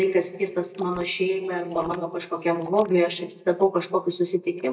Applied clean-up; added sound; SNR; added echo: neural mask model DeepFilterNet 3.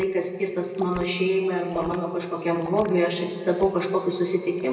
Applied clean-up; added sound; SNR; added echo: none; Liquid; 18 dB; reverberation time 2.1 s.